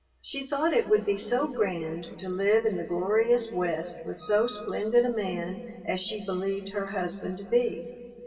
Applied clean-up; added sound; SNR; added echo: none; Wind instrument, woodwind instrument; 19 dB; reverberation time 2.3 s.